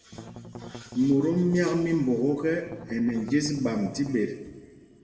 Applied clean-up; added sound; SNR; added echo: none; Strum; 16 dB; reverberation time 1.9 s.